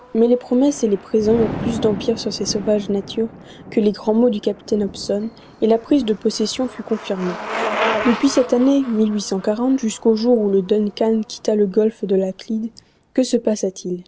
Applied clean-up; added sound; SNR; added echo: none; Bicycle + Thunder; 12 dB; none.